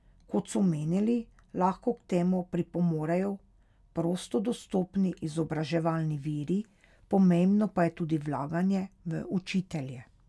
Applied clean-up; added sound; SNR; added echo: none; none; none; none.